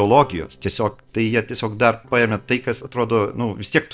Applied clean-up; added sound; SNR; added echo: neural separator model SepFormer DNS4.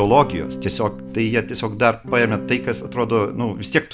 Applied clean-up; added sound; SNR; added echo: none; Electric guitar / Strum; 11 dB; none.